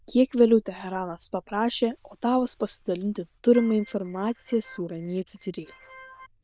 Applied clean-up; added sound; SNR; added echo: neural diffusion model UNIVERSE++.